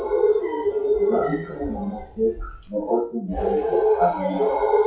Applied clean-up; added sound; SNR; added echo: classical method WPE with log-MMSE.